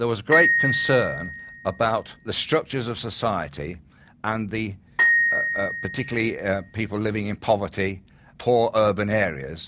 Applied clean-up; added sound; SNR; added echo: none; Glockenspiel; 2 dB; none.